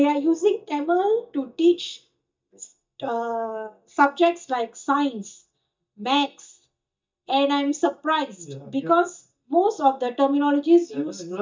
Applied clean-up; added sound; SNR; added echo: neural mask model DeepFilterNet 3.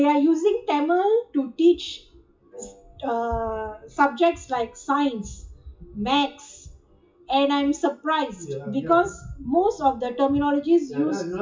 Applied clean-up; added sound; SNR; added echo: classical method WPE with log-MMSE.